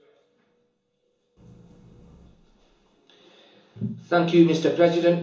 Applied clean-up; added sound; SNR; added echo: none; none; none; reverberation time 0.8 s.